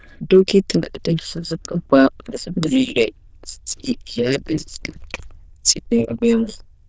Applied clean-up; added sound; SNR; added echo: neural diffusion model UNIVERSE++.